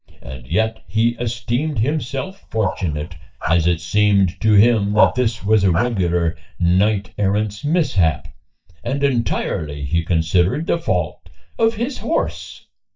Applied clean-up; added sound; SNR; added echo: neural mask model DeepFilterNet 3.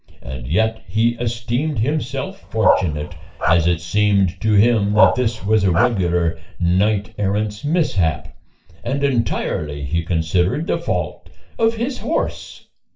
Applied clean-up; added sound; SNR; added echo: none; Bark; 3 dB; reverberation time 0.3 s.